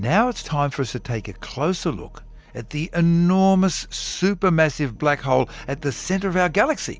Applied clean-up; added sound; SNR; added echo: none; none; none; none.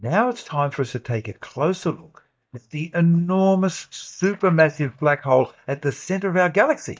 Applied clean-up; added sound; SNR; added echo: neural mask model DeepFilterNet 3.